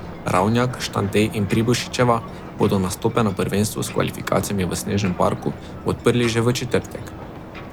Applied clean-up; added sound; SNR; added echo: none; Ocean; 13 dB; none.